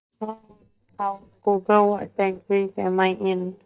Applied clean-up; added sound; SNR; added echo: neural mask model DeepFilterNet 3.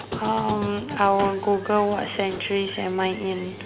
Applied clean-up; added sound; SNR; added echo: none; Squeak; 11 dB; none.